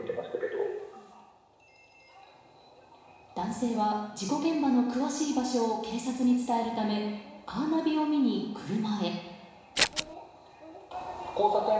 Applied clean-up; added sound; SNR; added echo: none; Scissors; -2 dB; reverberation time 1.0 s.